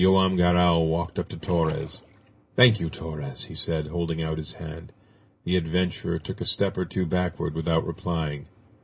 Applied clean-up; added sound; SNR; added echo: none; Splash, splatter; 19 dB; none.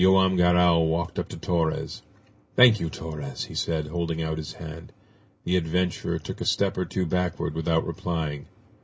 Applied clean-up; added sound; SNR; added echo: none; none; none; none.